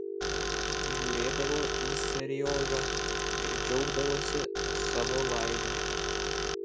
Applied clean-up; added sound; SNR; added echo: none; Telephone + Tools; -4 dB; none.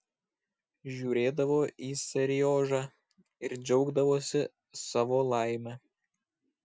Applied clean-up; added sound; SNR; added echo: none; none; none; none.